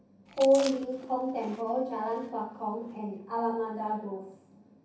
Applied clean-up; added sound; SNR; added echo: none; Chewing, mastication; 17 dB; reverberation time 0.6 s.